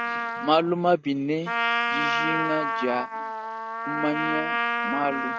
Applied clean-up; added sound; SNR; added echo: neural mask model RNNoise.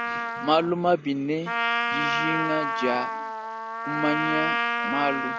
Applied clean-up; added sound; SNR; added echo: none; Trumpet; 0 dB; none.